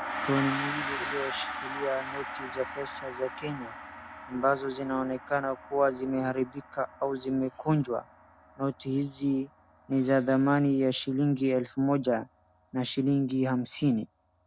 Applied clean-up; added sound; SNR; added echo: none; Gong; 11 dB; none.